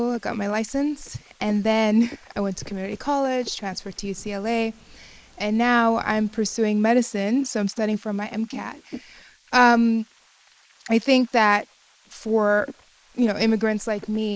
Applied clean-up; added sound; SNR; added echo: neural mask model Resemble Enhance denoiser.